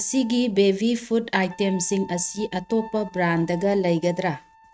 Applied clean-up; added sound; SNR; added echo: neural mask model RNNoise.